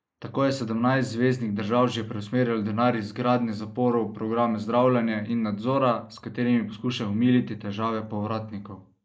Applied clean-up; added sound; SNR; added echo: neural mask model Resemble Enhance denoiser.